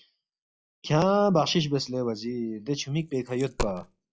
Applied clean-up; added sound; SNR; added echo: classical method log-MMSE.